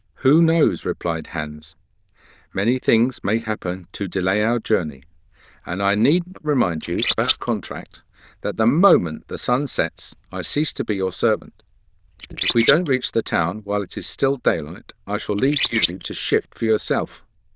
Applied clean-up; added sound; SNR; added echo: neural diffusion model UNIVERSE++.